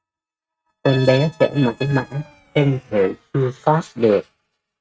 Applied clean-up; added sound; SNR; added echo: neural mask model RNNoise.